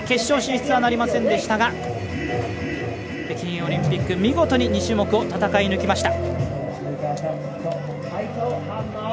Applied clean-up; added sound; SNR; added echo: none; none; none; none.